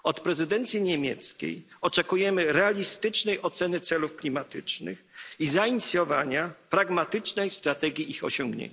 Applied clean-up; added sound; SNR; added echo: none; none; none; none.